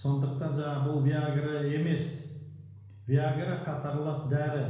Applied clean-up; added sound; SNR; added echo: none; none; none; reverberation time 1.1 s.